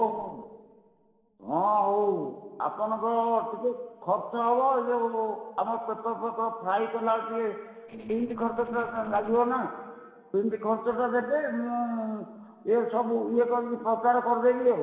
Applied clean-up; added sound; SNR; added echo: neural separator model SepFormer DNS4.